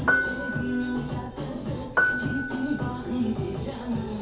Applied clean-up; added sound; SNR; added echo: none; Piano; 0 dB; reverberation time 2.4 s.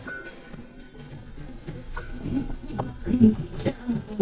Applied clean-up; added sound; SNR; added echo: neural mask model DeepFilterNet 3.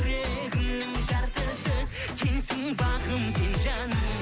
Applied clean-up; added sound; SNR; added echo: none; none; none; none.